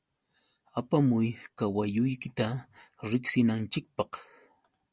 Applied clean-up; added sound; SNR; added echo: none; none; none; none.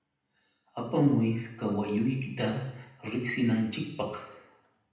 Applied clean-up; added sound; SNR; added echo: none; none; none; reverberation time 0.8 s.